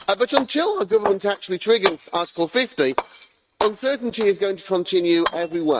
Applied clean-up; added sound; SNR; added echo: neural mask model RNNoise.